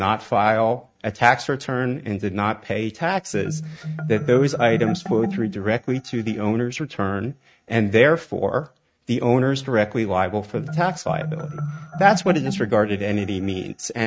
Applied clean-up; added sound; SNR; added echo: neural mask model RNNoise.